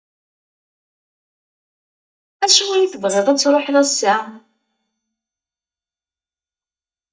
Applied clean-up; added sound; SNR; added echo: neural mask model DeepFilterNet 3.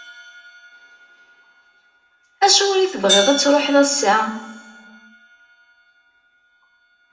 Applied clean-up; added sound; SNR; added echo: none; Hi-hat; 10 dB; reverberation time 0.9 s.